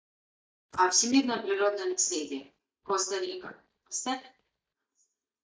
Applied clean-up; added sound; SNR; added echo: neural mask model DeepFilterNet 3.